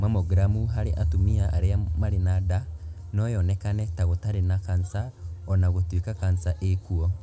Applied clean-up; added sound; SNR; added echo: none; none; none; none.